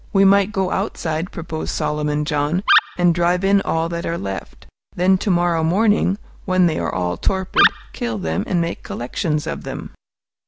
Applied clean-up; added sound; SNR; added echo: none; Animal; 2 dB; none.